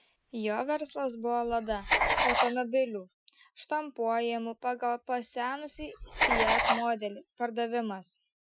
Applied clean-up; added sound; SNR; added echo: classical method Wiener filter.